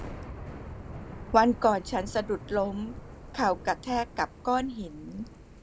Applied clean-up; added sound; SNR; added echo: none; Thunder / Rain; 12 dB; none.